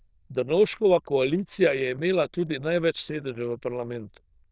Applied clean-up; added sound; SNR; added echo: neural diffusion model UNIVERSE++.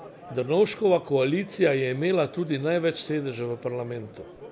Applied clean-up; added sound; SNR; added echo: none; Crowd; 20 dB; none.